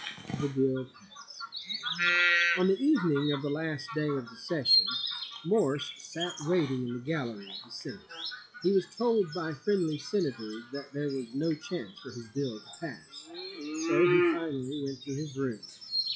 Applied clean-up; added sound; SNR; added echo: classical method log-MMSE.